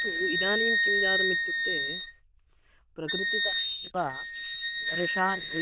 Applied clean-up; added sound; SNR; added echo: neural diffusion model UNIVERSE++.